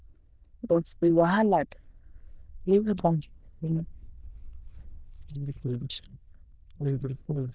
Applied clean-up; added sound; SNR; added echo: neural diffusion model UNIVERSE++.